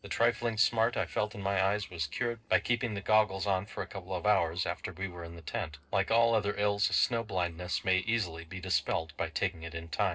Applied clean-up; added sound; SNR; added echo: neural separator model SepFormer DNS4.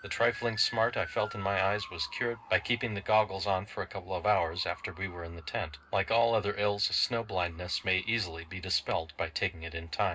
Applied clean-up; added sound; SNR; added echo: none; Motor vehicle (road) / Siren; 19 dB; reverberation time 0.2 s.